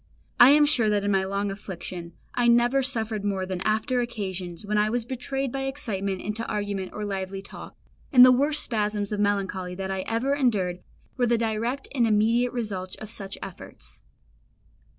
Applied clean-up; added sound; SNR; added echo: none; none; none; none.